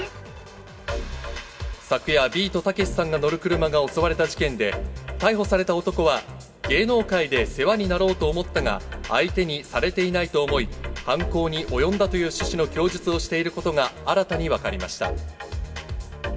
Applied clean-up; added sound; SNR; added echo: none; Growling; 18 dB; reverberation time 1.2 s.